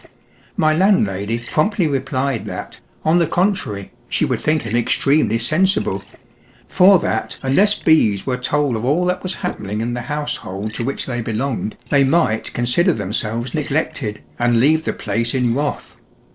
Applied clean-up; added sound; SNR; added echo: neural separator model SepFormer DNS4.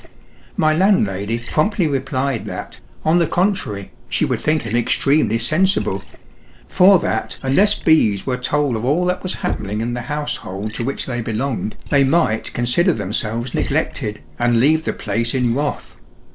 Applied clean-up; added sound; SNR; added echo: none; Knock + Liquid; 12 dB; none.